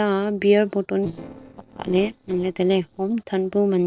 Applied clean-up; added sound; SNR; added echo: neural separator model SepFormer DNS4.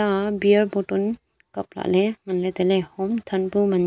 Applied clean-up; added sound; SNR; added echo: none; none; none; none.